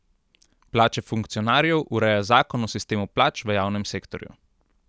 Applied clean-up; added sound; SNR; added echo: none; none; none; none.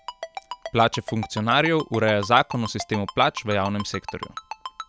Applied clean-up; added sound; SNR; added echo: none; Ringtone; 12 dB; none.